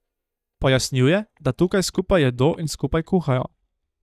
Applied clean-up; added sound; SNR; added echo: neural mask model DeepFilterNet 3.